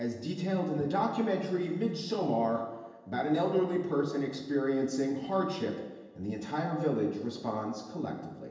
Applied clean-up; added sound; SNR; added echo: none; none; none; reverberation time 1.0 s.